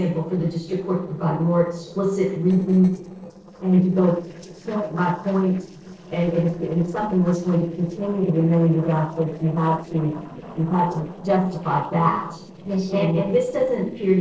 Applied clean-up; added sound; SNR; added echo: neural separator model SepFormer DNS4.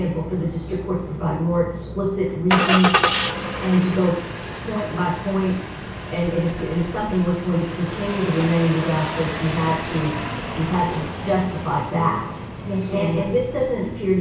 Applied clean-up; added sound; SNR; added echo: none; Engine starting; 5 dB; reverberation time 0.6 s.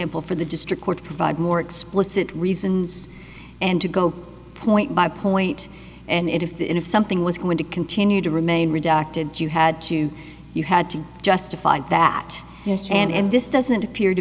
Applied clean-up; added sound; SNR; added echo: none; none; none; none.